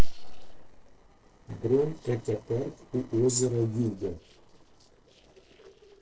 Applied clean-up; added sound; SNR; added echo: neural separator model SepFormer DNS4.